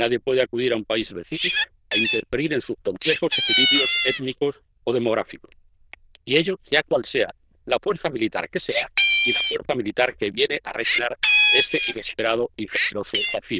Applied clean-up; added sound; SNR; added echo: neural diffusion model UNIVERSE++.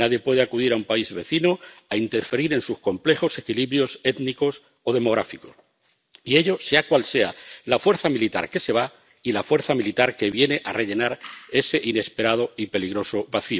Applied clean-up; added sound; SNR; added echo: none; none; none; none.